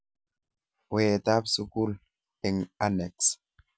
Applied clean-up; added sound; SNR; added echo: none; none; none; none.